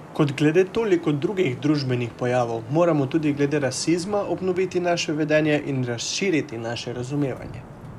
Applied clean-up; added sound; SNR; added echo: none; Traffic noise, roadway noise / Vehicle horn, car horn, honking; 18 dB; none.